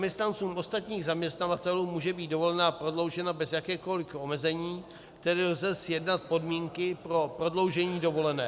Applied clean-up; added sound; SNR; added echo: none; none; none; none.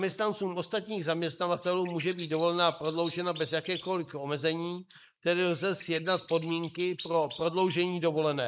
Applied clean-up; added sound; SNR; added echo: neural mask model Resemble Enhance denoiser.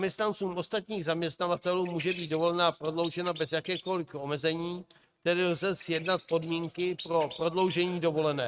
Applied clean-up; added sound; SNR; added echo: neural mask model RNNoise.